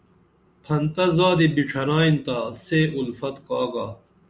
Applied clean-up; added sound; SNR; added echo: none; none; none; none.